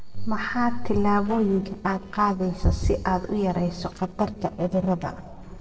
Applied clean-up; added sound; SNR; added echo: neural separator model SepFormer DNS4.